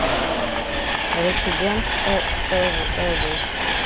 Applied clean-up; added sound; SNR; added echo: none; Train; -4 dB; none.